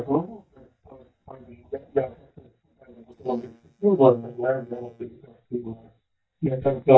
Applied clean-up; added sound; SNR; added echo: neural mask model DeepFilterNet 3.